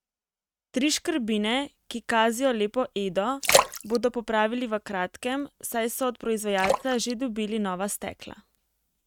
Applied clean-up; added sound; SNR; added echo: neural mask model RNNoise.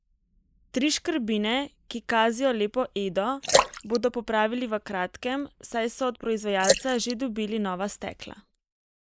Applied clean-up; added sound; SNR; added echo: neural mask model Resemble Enhance denoiser.